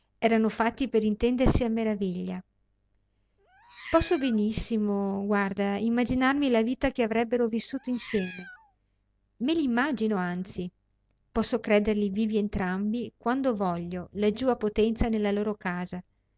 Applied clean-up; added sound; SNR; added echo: none; Meow; 18 dB; none.